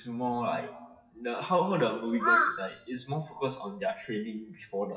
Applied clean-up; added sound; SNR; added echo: classical method WPE with log-MMSE.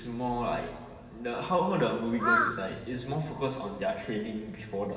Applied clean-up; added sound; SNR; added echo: none; Crow; 1 dB; reverberation time 2.1 s.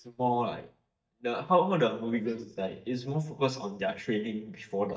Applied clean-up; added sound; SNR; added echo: neural mask model DeepFilterNet 3.